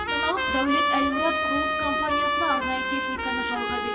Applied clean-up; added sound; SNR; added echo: none; Trumpet; -3 dB; reverberation time 2.0 s.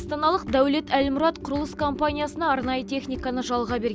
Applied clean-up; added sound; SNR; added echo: none; none; none; none.